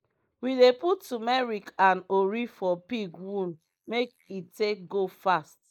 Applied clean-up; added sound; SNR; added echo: neural mask model Resemble Enhance denoiser.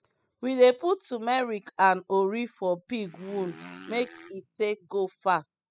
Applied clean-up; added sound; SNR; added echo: classical method spectral subtraction.